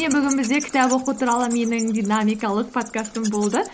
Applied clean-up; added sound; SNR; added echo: none; Wild animals; 13 dB; none.